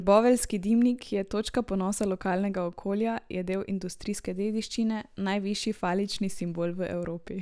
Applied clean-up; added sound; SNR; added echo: none; none; none; none.